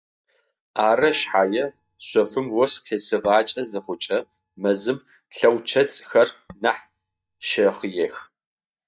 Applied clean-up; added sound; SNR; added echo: neural mask model DeepFilterNet 3.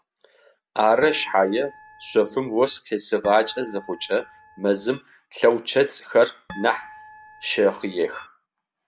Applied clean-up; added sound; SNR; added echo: none; Harp; 19 dB; none.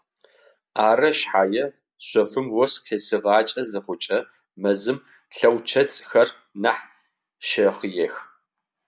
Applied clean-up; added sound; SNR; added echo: none; none; none; none.